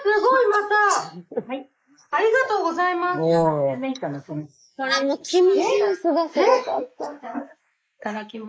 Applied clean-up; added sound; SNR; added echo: neural mask model Resemble Enhance denoiser.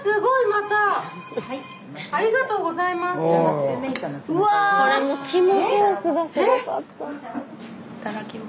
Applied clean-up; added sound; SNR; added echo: none; none; none; none.